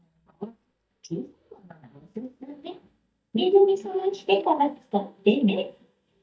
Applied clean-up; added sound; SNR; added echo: neural mask model DeepFilterNet 3.